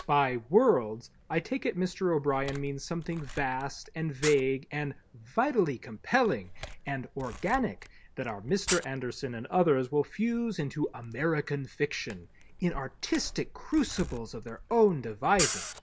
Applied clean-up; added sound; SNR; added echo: none; Camera; 12 dB; none.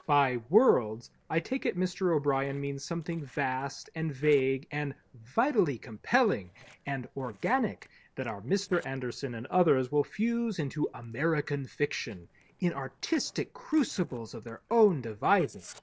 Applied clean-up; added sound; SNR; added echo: neural separator model SepFormer DNS4.